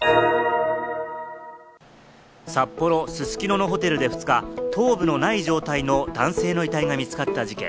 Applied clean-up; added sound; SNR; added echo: none; none; none; none.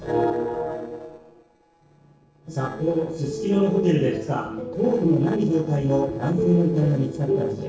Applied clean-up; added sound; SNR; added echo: neural separator model SepFormer DNS4.